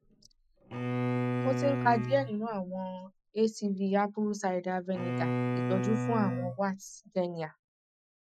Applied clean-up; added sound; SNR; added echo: classical method Wiener filter.